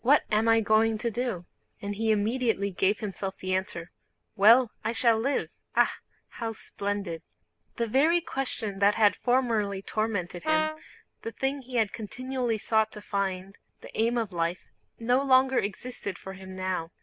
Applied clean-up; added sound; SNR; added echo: none; Brass instrument; 3 dB; none.